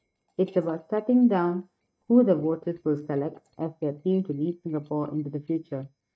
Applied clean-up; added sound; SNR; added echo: neural mask model DeepFilterNet 3.